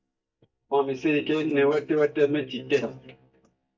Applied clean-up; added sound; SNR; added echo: neural mask model DeepFilterNet 3.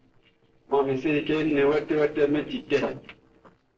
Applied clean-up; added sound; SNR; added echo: neural separator model SepFormer DNS4.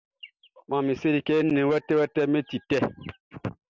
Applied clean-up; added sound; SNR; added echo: none; none; none; none.